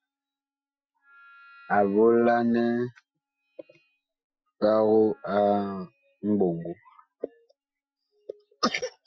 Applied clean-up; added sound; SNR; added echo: classical method Wiener filter.